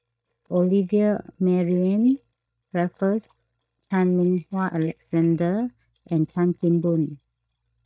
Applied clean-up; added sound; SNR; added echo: neural mask model DeepFilterNet 3.